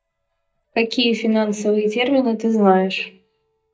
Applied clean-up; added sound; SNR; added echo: neural mask model DeepFilterNet 3.